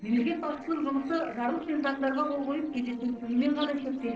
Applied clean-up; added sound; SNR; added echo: neural separator model SepFormer DNS4.